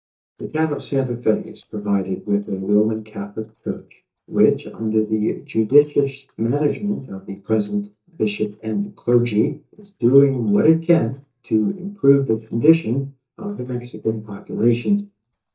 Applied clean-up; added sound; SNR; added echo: neural mask model DeepFilterNet 3.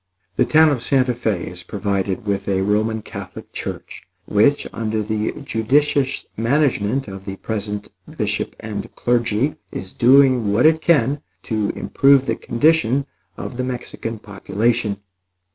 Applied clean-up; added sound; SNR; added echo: none; none; none; none.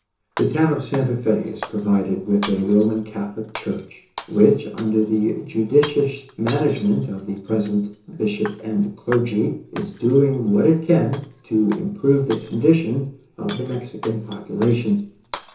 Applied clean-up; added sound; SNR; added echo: none; Shatter; 16 dB; reverberation time 0.6 s.